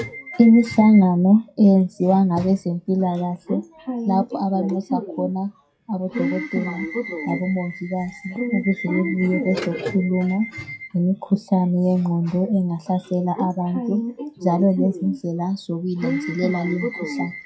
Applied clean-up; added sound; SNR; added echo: classical method WPE with log-MMSE.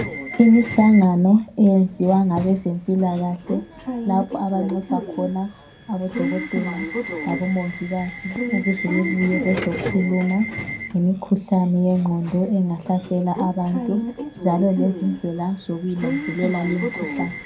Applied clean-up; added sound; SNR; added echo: none; Subway, metro, underground / Alarm; 9 dB; reverberation time 0.2 s.